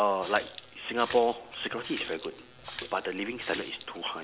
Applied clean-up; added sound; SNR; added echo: none; Water tap, faucet; 13 dB; none.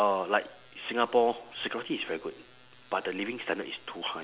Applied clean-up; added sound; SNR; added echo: none; none; none; none.